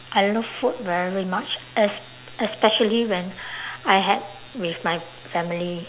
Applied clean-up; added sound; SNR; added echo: none; none; none; none.